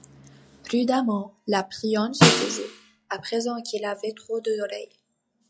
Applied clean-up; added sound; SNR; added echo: classical method log-MMSE.